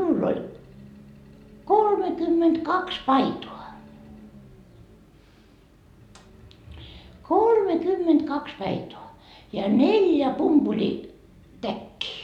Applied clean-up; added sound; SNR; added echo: none; none; none; none.